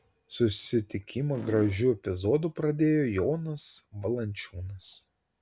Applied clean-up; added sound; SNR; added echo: none; Fart; 12 dB; none.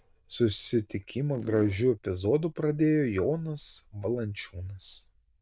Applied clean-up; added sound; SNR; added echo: neural diffusion model UNIVERSE++.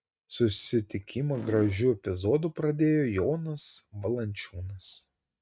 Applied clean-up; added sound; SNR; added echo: neural mask model RNNoise.